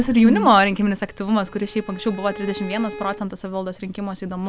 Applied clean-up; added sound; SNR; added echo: none; Bowed string instrument; 17 dB; none.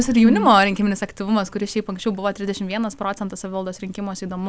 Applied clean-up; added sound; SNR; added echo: none; none; none; none.